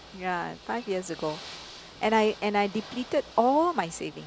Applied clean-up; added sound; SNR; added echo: none; Ocean / Boat, Water vehicle; 18 dB; none.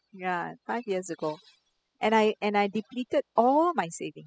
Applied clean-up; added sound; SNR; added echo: classical method spectral subtraction.